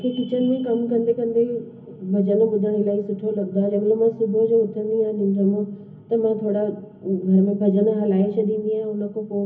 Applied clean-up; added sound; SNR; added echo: none; none; none; reverberation time 0.3 s.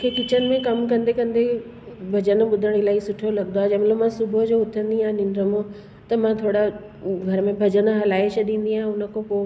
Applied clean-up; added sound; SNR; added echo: none; none; none; none.